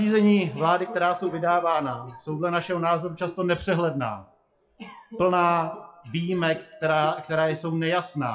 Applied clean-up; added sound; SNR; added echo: classical method WPE with log-MMSE.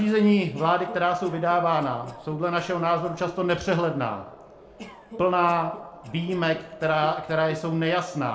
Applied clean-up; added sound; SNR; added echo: neural separator model SepFormer DNS4.